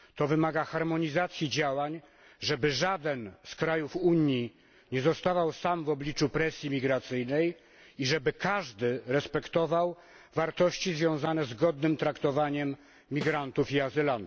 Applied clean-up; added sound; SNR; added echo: none; Snare drum; 16 dB; none.